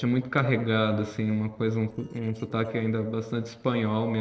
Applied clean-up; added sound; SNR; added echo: neural separator model SepFormer DNS4.